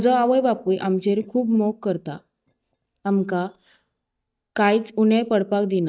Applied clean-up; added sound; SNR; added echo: neural mask model DeepFilterNet 3.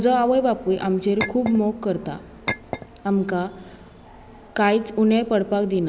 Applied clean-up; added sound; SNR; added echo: none; Chink, clink; 10 dB; none.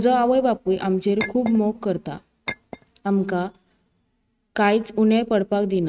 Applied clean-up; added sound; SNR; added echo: neural mask model RNNoise.